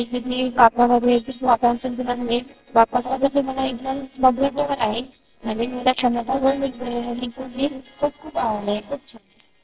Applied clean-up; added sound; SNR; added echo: neural separator model SepFormer WHAMR!.